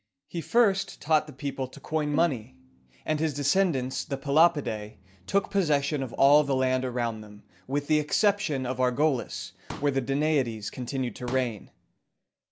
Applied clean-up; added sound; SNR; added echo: none; Explosion + Bowed string instrument; 16 dB; none.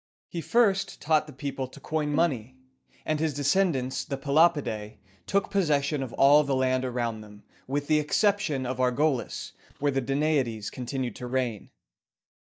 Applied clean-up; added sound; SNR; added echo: neural mask model DeepFilterNet 3.